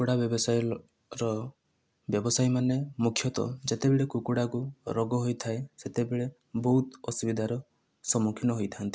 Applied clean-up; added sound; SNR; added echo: none; none; none; none.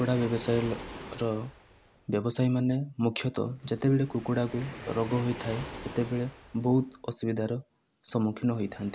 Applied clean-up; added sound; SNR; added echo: none; Waves, surf; 15 dB; none.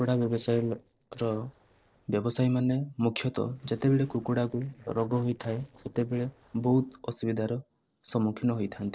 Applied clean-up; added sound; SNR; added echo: neural separator model SepFormer DNS4.